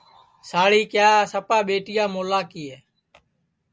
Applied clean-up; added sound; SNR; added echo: none; none; none; none.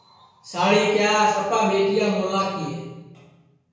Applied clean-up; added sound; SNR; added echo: none; none; none; reverberation time 1.0 s.